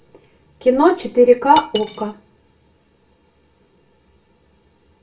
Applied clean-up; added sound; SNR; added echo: none; Cutlery, silverware; 17 dB; reverberation time 0.2 s.